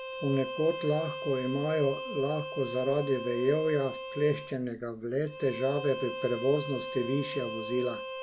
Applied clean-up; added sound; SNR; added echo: none; Bowed string instrument; 8 dB; none.